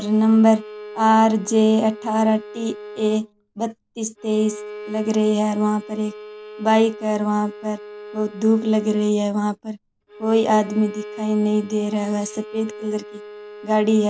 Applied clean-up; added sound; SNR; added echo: none; Bowed string instrument; 16 dB; none.